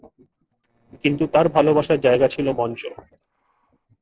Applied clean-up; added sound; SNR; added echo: neural separator model SepFormer DNS4.